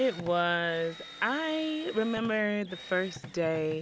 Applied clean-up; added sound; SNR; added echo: none; Drill; 16 dB; none.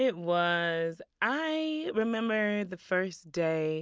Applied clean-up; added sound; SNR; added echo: none; none; none; none.